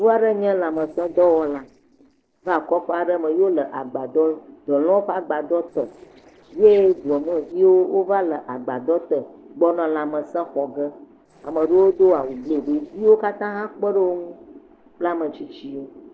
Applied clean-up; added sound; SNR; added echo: neural separator model SepFormer DNS4.